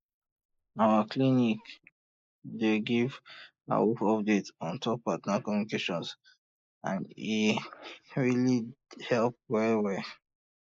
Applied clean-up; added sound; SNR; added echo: neural mask model Resemble Enhance denoiser.